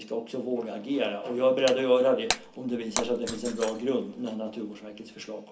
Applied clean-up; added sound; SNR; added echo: none; Shatter; 10 dB; reverberation time 0.3 s.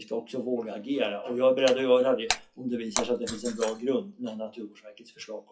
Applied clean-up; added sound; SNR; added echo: classical method WPE with log-MMSE.